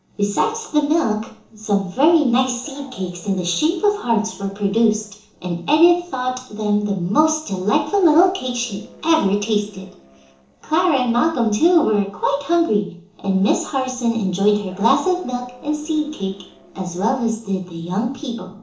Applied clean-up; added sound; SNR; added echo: neural separator model SepFormer DNS4.